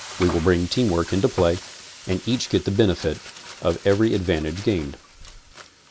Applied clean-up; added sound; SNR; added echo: none; Frying (food); 16 dB; none.